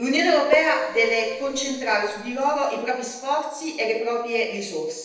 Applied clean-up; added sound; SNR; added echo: neural separator model SepFormer DNS4.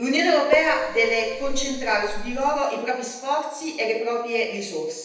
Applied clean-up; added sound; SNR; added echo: none; Keyboard (musical); 5 dB; reverberation time 0.9 s.